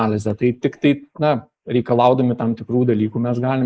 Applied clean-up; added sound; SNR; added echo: neural mask model Resemble Enhance denoiser.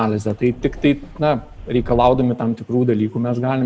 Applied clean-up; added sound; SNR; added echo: none; Subway, metro, underground; 14 dB; none.